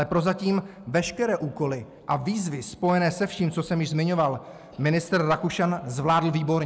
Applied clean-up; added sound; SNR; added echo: none; none; none; none.